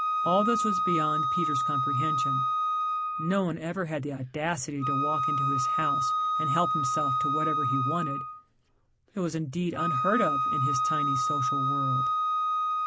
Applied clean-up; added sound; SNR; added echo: none; Wind instrument, woodwind instrument; -4 dB; none.